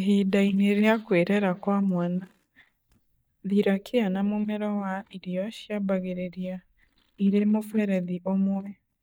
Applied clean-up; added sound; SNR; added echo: neural mask model DeepFilterNet 3.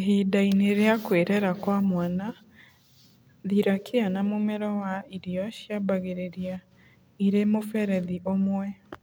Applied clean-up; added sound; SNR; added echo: none; none; none; none.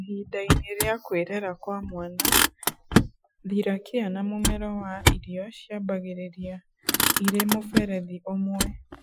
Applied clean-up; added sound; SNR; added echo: classical method Wiener filter.